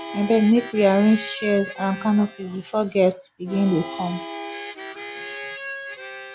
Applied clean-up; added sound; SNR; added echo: none; Harmonica; 12 dB; none.